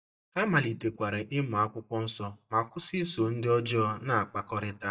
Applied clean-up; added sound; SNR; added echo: neural mask model DeepFilterNet 3.